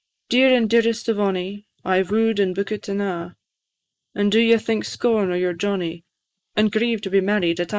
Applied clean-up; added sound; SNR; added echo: neural mask model Resemble Enhance denoiser.